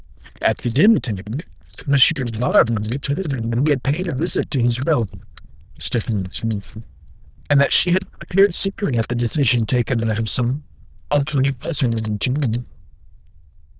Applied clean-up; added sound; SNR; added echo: neural diffusion model UNIVERSE++.